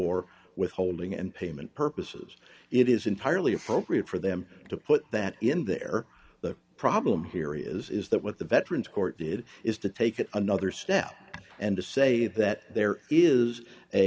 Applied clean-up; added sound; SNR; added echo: none; none; none; none.